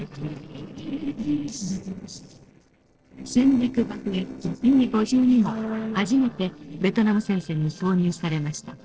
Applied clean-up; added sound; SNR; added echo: neural separator model SepFormer DNS4.